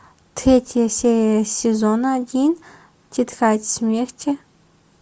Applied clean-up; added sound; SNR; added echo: none; none; none; none.